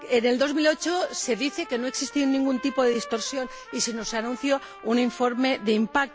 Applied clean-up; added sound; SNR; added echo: none; Trumpet; 18 dB; none.